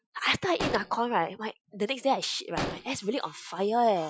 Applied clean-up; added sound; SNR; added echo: classical method Wiener filter.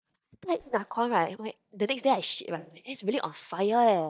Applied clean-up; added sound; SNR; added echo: neural mask model DeepFilterNet 3.